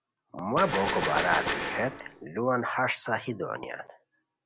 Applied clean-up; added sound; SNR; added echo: none; Gunshot, gunfire; 2 dB; none.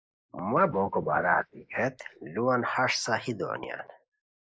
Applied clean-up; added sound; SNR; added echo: neural mask model Resemble Enhance denoiser.